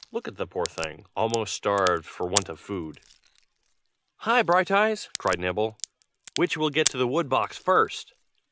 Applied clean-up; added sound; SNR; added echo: none; Crack; 11 dB; none.